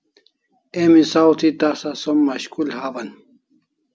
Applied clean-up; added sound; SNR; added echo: none; none; none; none.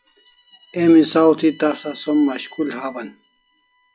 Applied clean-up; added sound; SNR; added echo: classical method log-MMSE.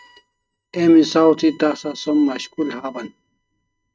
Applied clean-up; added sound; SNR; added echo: neural mask model RNNoise.